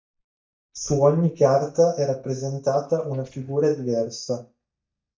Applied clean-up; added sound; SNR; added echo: neural mask model DeepFilterNet 3.